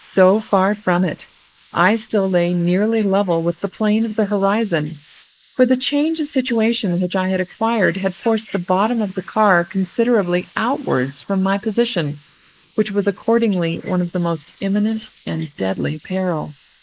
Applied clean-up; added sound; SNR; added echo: neural mask model Resemble Enhance denoiser.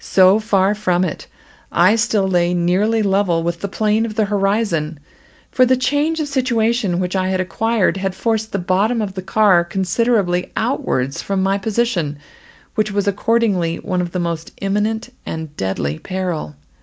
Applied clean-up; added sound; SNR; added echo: none; none; none; none.